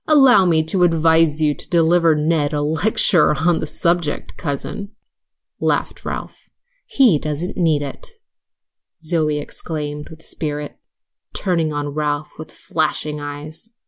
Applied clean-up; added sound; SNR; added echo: none; none; none; none.